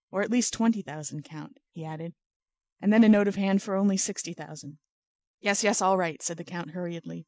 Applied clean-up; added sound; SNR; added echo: neural mask model DeepFilterNet 3.